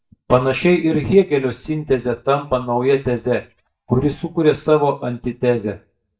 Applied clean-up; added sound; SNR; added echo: neural mask model DeepFilterNet 3.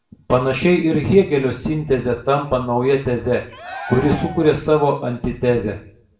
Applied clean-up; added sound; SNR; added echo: none; Cheering; 14 dB; reverberation time 0.4 s.